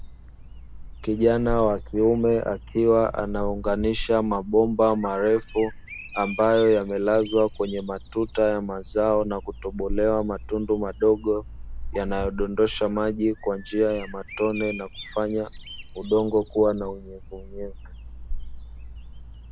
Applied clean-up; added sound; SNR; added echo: none; Bird vocalization, bird call, bird song; 11 dB; none.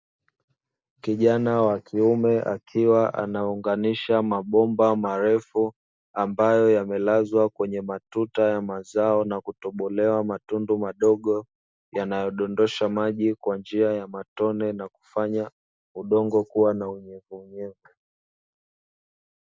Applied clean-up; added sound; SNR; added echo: none; none; none; none.